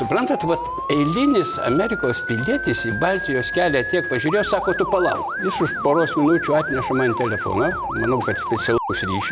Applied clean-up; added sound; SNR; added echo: none; Motor vehicle (road) / Siren; 5 dB; none.